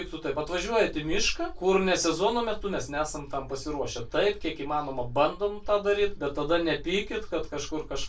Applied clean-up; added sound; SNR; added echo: none; none; none; reverberation time 0.2 s.